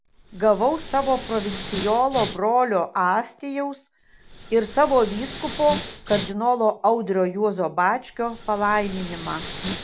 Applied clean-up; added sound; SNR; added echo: none; Respiratory sounds; 12 dB; none.